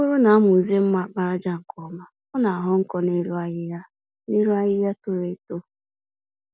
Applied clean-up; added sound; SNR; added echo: none; none; none; none.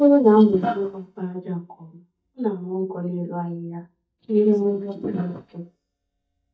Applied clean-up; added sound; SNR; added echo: neural mask model DeepFilterNet 3.